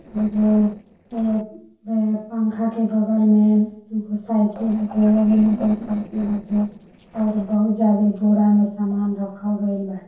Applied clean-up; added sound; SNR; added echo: neural separator model SepFormer DNS4.